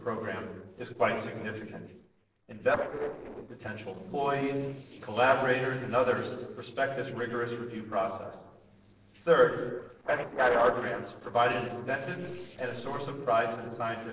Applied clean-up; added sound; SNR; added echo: neural separator model SepFormer DNS4.